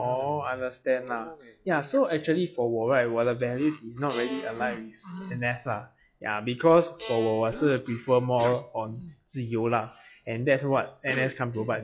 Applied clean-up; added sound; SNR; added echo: classical method log-MMSE.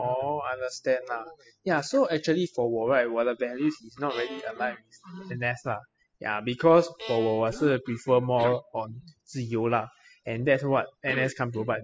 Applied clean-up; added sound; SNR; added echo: classical method spectral subtraction.